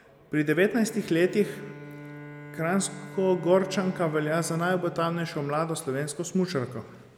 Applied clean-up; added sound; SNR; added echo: none; Bowed string instrument; 17 dB; none.